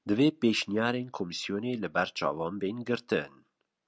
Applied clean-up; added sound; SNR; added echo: none; none; none; none.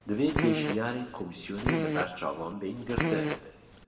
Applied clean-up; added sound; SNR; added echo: none; Fart; 0 dB; reverberation time 1.1 s.